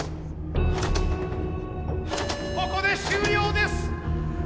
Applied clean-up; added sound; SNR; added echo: none; Gunshot, gunfire; 14 dB; none.